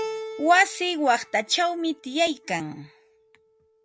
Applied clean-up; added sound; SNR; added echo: none; Keyboard (musical); 15 dB; none.